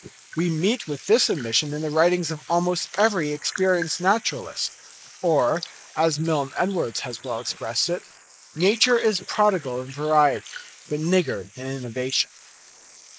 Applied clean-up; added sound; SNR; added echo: neural mask model Resemble Enhance denoiser.